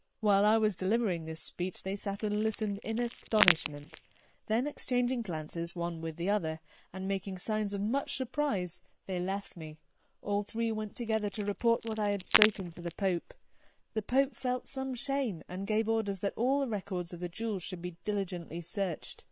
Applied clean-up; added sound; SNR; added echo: neural separator model SepFormer WHAM!.